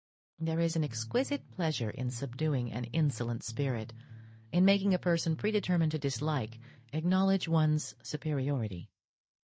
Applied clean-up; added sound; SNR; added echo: neural mask model DeepFilterNet 3.